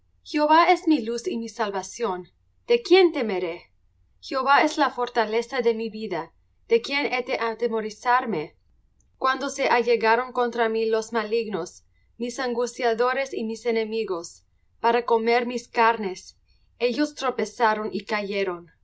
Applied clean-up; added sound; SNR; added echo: none; none; none; none.